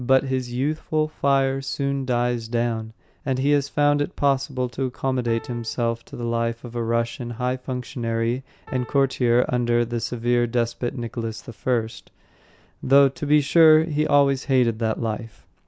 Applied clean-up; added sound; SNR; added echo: none; Piano; 19 dB; none.